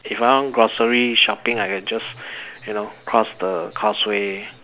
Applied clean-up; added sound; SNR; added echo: none; none; none; none.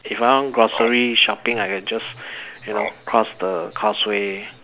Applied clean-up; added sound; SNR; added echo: none; Frog; 14 dB; none.